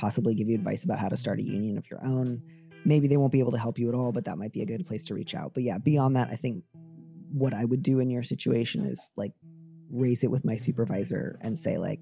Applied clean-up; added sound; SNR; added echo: none; Electric guitar; 20 dB; none.